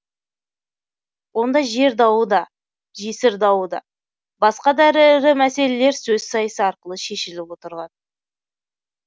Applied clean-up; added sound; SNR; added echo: none; none; none; none.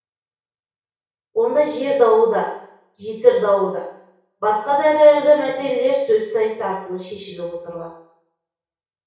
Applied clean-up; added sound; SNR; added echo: none; none; none; reverberation time 0.6 s.